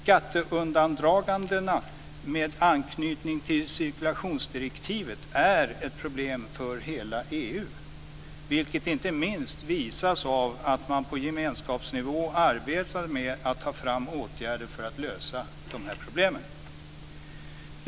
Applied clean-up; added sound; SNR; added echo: none; none; none; none.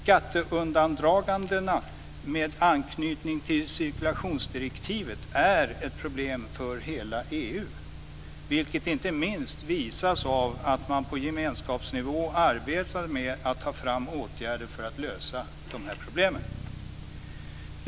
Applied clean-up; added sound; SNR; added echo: none; Bass guitar; 15 dB; none.